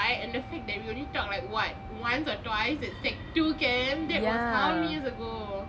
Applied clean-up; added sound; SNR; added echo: none; Wind instrument, woodwind instrument; 18 dB; none.